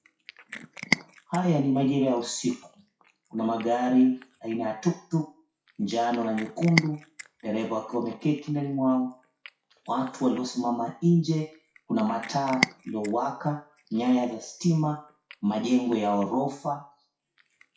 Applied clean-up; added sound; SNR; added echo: classical method WPE with log-MMSE.